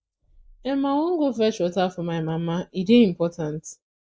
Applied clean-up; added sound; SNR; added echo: neural mask model Resemble Enhance denoiser.